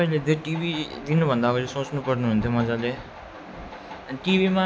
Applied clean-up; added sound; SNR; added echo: none; none; none; none.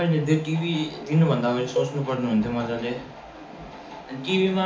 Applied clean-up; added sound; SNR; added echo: none; Cowbell; 10 dB; reverberation time 0.4 s.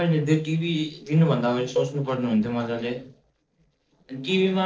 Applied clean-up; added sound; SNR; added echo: neural separator model SepFormer DNS4.